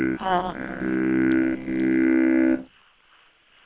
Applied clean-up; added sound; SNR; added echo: neural separator model SepFormer WHAM!.